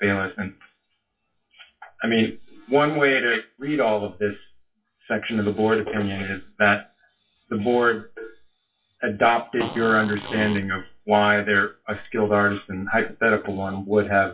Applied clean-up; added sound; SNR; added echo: classical method WPE with log-MMSE.